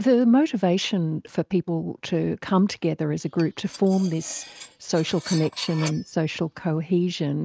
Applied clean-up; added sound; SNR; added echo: neural mask model RNNoise.